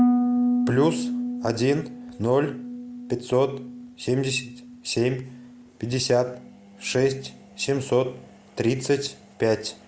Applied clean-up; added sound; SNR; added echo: none; Harp; 4 dB; none.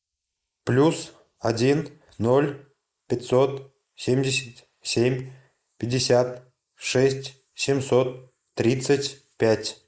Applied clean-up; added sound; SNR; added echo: neural mask model Resemble Enhance denoiser.